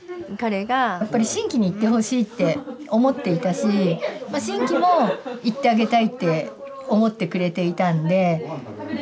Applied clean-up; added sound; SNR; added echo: none; none; none; none.